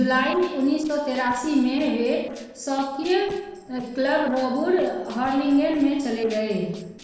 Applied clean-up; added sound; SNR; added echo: neural separator model SepFormer DNS4.